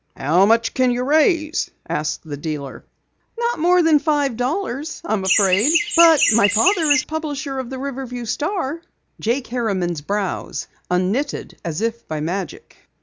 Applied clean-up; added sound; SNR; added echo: none; Chirp, tweet; 0 dB; none.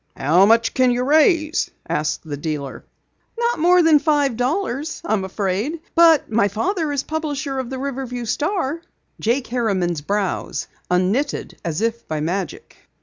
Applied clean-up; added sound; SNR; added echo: none; none; none; none.